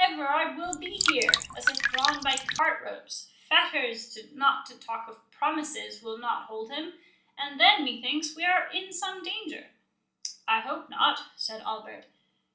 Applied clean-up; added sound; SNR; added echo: none; Drip; -1 dB; reverberation time 0.4 s.